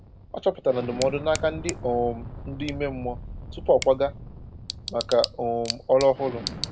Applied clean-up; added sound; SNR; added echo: none; Tick / Bicycle + Explosion; 10 dB; none.